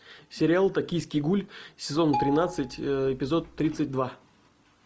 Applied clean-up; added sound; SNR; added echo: none; Marimba, xylophone; 8 dB; none.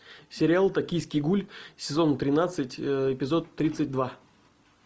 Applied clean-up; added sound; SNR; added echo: none; none; none; none.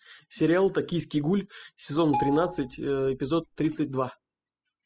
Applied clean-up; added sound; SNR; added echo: classical method spectral subtraction.